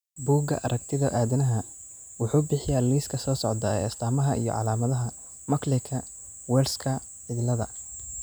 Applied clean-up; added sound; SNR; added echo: none; none; none; none.